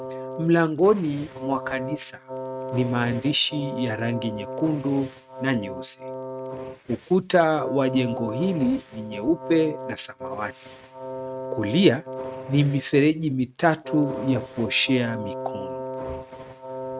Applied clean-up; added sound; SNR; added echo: neural mask model RNNoise.